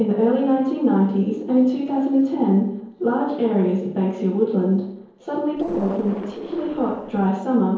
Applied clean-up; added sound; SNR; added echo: neural separator model SepFormer DNS4.